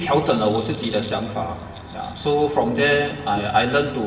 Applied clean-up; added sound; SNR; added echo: none; Rattle; 18 dB; reverberation time 1.2 s.